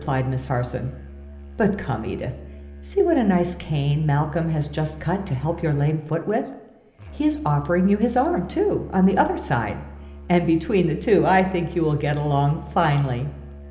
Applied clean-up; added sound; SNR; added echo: none; Musical instrument; 17 dB; reverberation time 0.8 s.